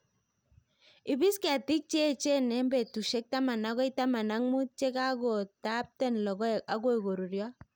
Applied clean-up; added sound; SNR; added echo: none; none; none; none.